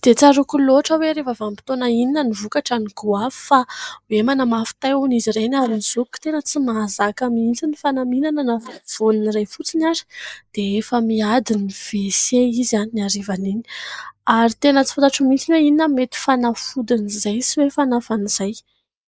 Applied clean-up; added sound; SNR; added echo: neural mask model Resemble Enhance denoiser.